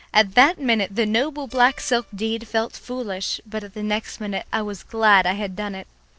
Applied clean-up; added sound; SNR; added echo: neural separator model SepFormer DNS4.